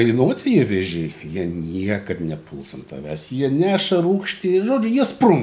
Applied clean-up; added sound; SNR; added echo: none; none; none; none.